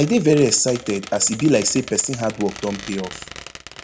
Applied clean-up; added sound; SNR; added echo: none; Squeak; 16 dB; none.